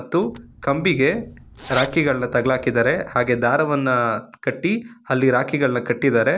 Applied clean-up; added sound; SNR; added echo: none; Zipper (clothing); 17 dB; none.